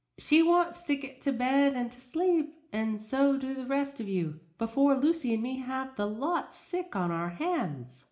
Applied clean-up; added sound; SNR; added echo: none; none; none; reverberation time 0.4 s.